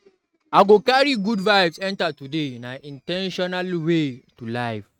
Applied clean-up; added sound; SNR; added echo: neural mask model RNNoise.